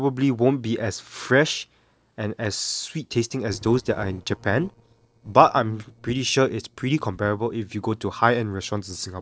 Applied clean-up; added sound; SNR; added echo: neural separator model SepFormer DNS4.